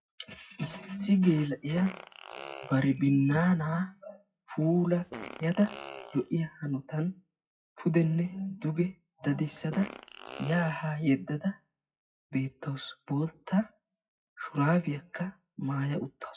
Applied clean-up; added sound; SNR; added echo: classical method WPE with log-MMSE.